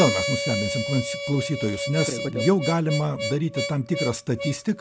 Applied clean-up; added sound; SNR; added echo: none; Harmonica; 5 dB; none.